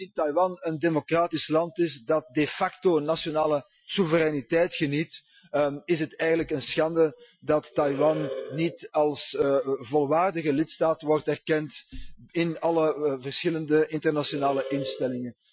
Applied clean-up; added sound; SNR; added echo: classical method Wiener filter.